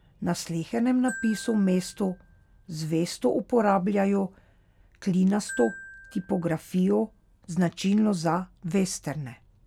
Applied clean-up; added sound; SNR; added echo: none; Glockenspiel; 19 dB; none.